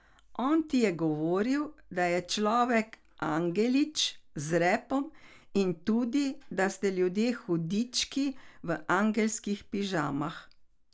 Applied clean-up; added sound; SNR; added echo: none; Wind instrument, woodwind instrument; 20 dB; none.